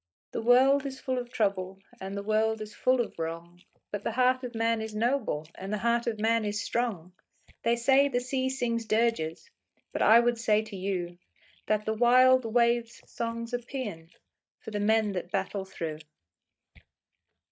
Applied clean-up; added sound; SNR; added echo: neural mask model DeepFilterNet 3.